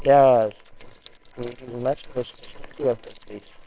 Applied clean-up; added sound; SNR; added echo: neural separator model SepFormer WHAMR!.